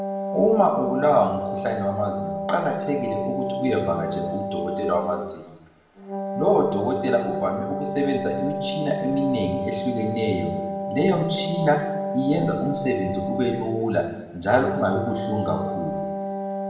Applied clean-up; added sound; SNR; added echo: none; Wind instrument, woodwind instrument; 4 dB; reverberation time 0.9 s.